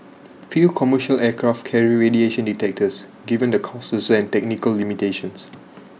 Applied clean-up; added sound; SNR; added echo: none; none; none; none.